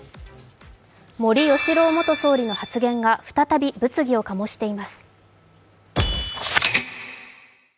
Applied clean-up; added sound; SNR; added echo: none; none; none; none.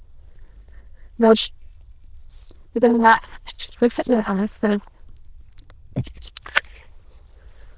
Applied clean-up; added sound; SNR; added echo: neural diffusion model UNIVERSE++.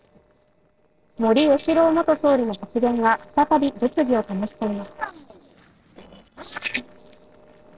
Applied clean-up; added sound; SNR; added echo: neural separator model SepFormer DNS4.